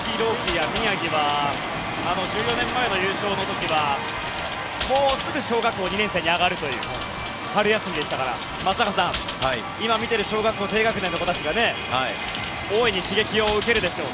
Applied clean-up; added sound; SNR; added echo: none; Computer keyboard; 12 dB; none.